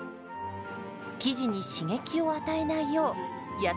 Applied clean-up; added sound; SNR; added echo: none; none; none; none.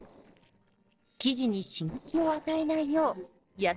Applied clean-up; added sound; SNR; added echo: neural separator model SepFormer DNS4.